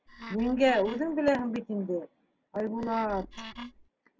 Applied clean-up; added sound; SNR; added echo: none; Wood; 14 dB; none.